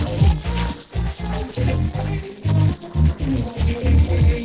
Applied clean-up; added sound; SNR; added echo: neural separator model SepFormer DNS4.